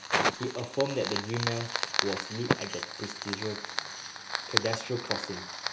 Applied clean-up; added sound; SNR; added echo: none; Fire; -2 dB; none.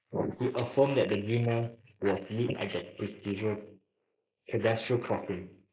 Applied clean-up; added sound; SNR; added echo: neural mask model Resemble Enhance denoiser.